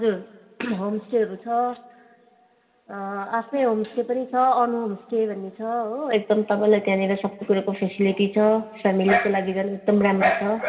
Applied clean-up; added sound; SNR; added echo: none; none; none; reverberation time 1.5 s.